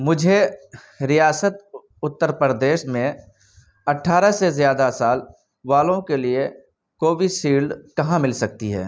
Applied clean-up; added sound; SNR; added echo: none; none; none; none.